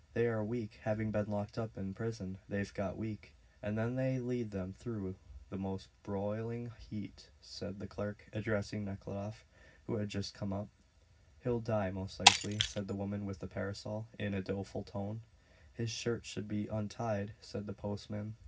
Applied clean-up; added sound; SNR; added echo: none; Shatter; -5 dB; reverberation time 0.4 s.